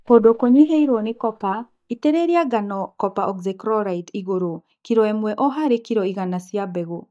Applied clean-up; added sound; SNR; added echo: neural mask model DeepFilterNet 3.